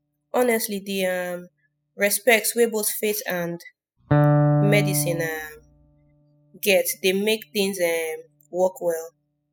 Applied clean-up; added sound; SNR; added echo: classical method spectral subtraction.